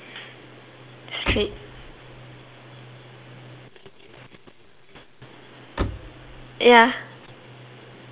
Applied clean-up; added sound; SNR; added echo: none; Slam; 7 dB; none.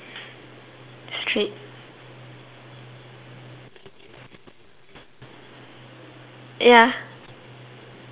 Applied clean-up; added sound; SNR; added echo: none; none; none; none.